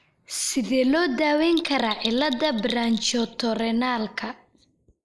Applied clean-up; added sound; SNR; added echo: neural mask model Resemble Enhance denoiser.